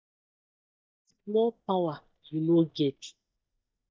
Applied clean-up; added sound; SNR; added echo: neural mask model DeepFilterNet 3.